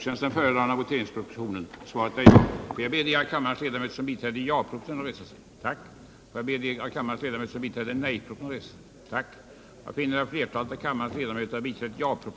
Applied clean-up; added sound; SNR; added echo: none; none; none; none.